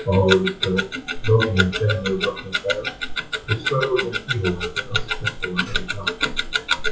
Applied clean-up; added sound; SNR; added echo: classical method WPE with log-MMSE.